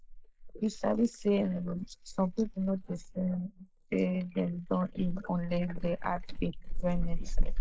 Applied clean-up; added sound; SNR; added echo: neural mask model Resemble Enhance denoiser.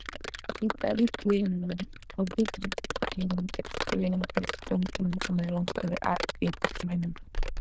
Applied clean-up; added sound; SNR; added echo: neural diffusion model UNIVERSE++.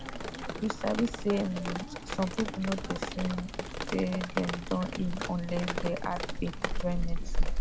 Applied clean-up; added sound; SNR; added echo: none; Drip; -2 dB; none.